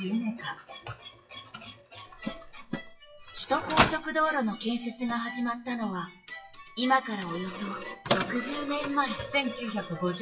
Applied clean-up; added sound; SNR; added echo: classical method WPE with log-MMSE.